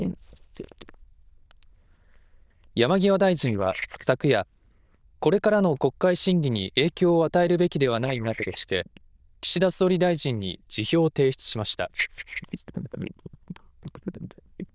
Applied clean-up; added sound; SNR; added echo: neural diffusion model UNIVERSE++.